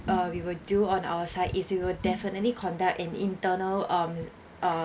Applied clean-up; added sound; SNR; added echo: none; Snare drum; 12 dB; none.